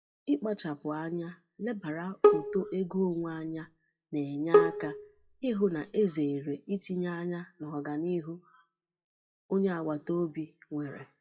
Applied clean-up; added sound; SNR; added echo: classical method WPE with log-MMSE.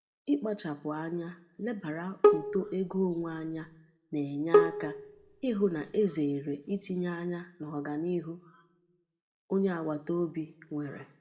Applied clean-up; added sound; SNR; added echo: none; Bowed string instrument; -4 dB; reverberation time 0.6 s.